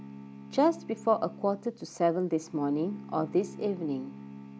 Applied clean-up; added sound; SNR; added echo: none; Bowed string instrument; 16 dB; none.